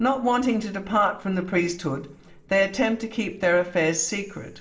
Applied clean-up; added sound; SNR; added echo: none; none; none; reverberation time 0.6 s.